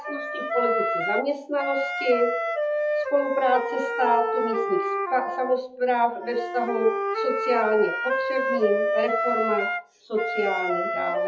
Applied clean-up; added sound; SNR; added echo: classical method WPE with log-MMSE.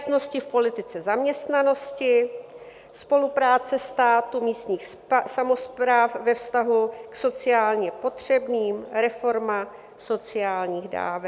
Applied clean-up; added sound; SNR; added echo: none; none; none; none.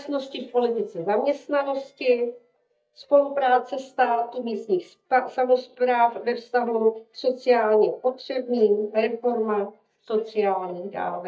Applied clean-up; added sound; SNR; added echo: neural mask model DeepFilterNet 3.